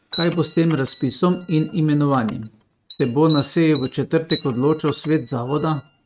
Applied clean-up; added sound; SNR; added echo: neural mask model RNNoise.